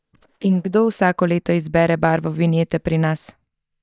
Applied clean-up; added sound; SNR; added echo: neural mask model DeepFilterNet 3.